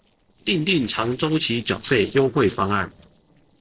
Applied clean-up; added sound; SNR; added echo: neural separator model SepFormer DNS4.